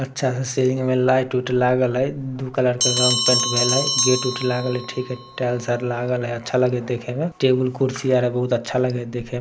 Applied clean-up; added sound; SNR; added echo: none; Bell; 7 dB; none.